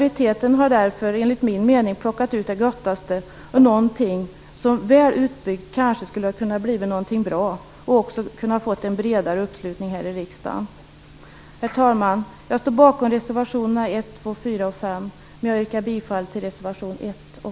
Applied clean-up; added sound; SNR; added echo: none; none; none; none.